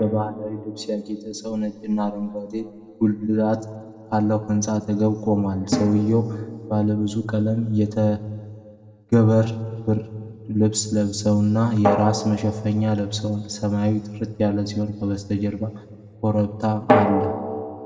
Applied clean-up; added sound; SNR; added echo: none; Drum; 9 dB; reverberation time 1.6 s.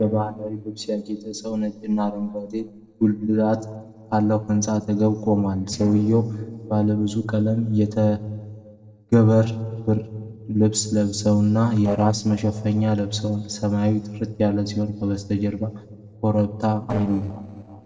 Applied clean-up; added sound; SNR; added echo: neural separator model SepFormer DNS4.